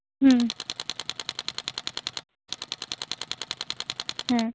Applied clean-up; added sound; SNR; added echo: none; Tools; 6 dB; none.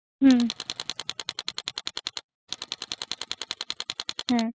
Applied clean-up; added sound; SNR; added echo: classical method spectral subtraction.